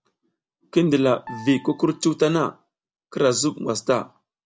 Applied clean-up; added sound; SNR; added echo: none; Piano; 20 dB; none.